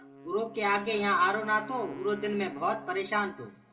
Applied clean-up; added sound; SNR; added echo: none; Wind instrument, woodwind instrument; 17 dB; reverberation time 1.8 s.